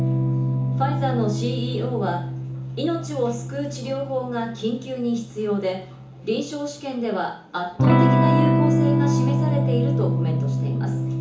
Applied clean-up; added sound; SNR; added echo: none; Electric guitar / Strum; -5 dB; reverberation time 0.8 s.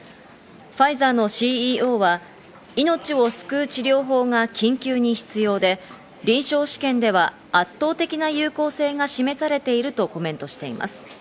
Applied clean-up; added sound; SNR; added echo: none; none; none; none.